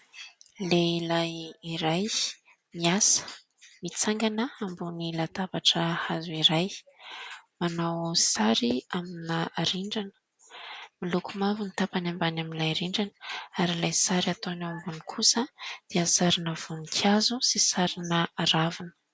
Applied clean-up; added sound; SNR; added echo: none; none; none; none.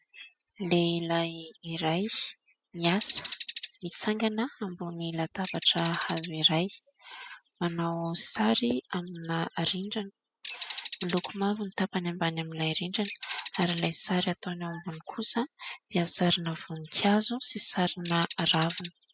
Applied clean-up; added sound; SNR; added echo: classical method spectral subtraction.